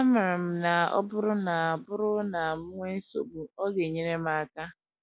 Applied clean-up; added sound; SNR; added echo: none; none; none; none.